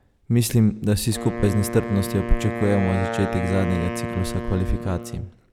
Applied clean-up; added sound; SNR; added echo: none; Wind instrument, woodwind instrument; 8 dB; none.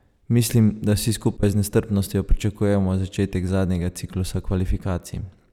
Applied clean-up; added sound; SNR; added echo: none; none; none; none.